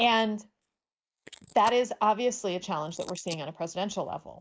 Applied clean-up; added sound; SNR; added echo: neural mask model Resemble Enhance denoiser.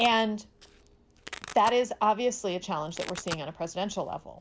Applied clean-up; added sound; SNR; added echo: none; Domestic sounds, home sounds; 16 dB; none.